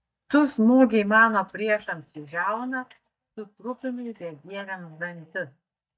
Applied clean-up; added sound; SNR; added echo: neural mask model DeepFilterNet 3.